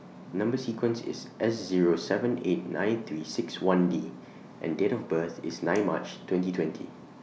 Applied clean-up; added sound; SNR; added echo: none; none; none; none.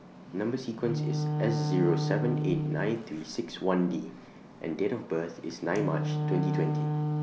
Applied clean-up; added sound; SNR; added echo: none; Wind instrument, woodwind instrument; 1 dB; none.